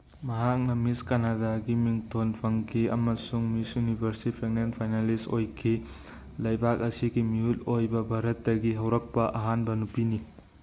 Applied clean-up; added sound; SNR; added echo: none; none; none; none.